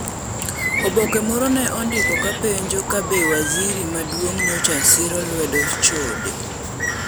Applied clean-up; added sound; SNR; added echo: none; Bird; 3 dB; none.